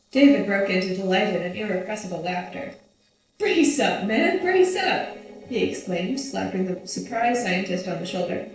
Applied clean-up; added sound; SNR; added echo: neural separator model SepFormer DNS4.